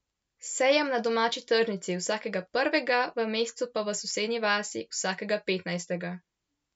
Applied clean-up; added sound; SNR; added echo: none; none; none; none.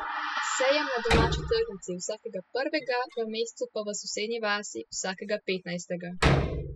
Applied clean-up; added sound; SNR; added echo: classical method spectral subtraction.